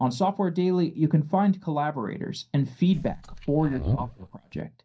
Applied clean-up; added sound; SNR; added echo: neural mask model DeepFilterNet 3.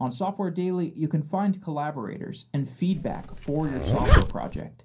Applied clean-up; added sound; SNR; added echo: none; Zipper (clothing); -5 dB; reverberation time 0.3 s.